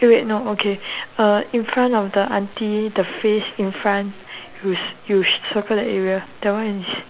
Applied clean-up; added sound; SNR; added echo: none; none; none; none.